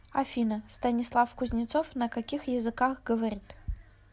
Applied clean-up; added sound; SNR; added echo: none; none; none; none.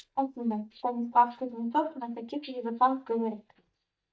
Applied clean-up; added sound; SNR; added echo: neural mask model DeepFilterNet 3.